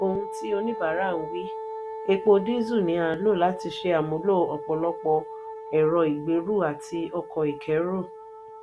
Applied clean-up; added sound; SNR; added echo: none; Wind instrument, woodwind instrument; 11 dB; none.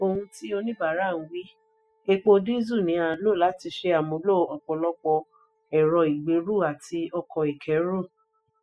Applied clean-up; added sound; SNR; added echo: classical method spectral subtraction.